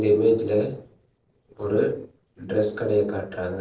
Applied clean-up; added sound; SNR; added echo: neural separator model SepFormer DNS4.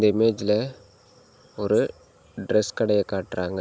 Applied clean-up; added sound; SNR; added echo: none; none; none; none.